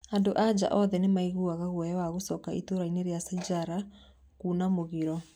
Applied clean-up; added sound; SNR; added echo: none; none; none; none.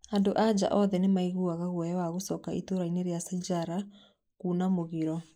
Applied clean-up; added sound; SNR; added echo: neural mask model Resemble Enhance denoiser.